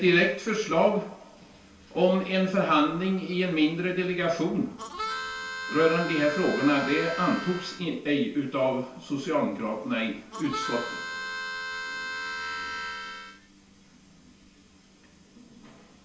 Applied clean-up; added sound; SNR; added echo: none; Harmonica; 7 dB; reverberation time 0.4 s.